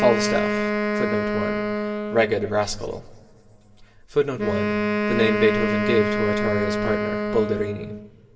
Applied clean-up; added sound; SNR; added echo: none; Wind instrument, woodwind instrument; 0 dB; reverberation time 1.7 s.